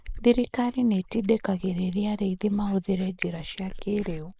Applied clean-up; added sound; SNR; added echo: neural mask model Resemble Enhance denoiser.